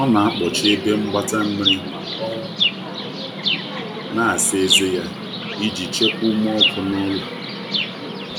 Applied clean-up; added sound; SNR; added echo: none; Chirp, tweet; 2 dB; none.